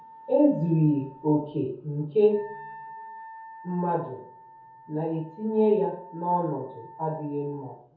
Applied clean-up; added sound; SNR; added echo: none; Wind instrument, woodwind instrument; 19 dB; reverberation time 0.6 s.